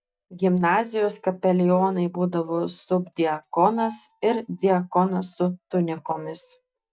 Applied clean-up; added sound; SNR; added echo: neural mask model DeepFilterNet 3.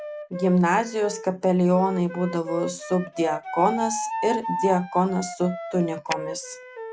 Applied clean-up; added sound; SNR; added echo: none; Wind instrument, woodwind instrument; 9 dB; none.